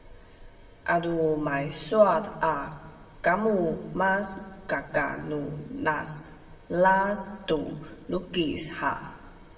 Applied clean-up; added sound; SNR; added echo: none; none; none; reverberation time 1.2 s.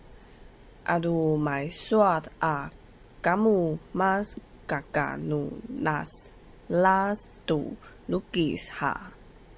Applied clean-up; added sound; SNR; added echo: none; none; none; none.